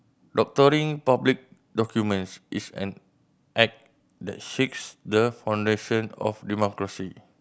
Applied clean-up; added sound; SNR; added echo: none; none; none; none.